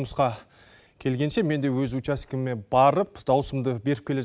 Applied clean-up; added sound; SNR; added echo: none; none; none; none.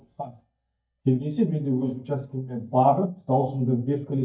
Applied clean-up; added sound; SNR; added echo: neural mask model DeepFilterNet 3.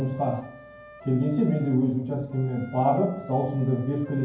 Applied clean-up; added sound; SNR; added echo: none; Wind instrument, woodwind instrument; 20 dB; reverberation time 0.9 s.